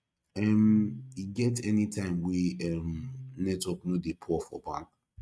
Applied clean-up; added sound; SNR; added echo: neural mask model RNNoise.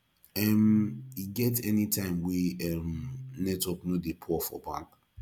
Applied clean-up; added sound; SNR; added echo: none; Piano; 16 dB; none.